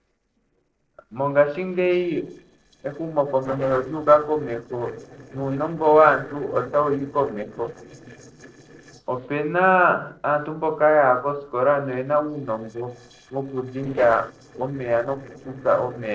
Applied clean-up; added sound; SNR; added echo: neural separator model SepFormer DNS4.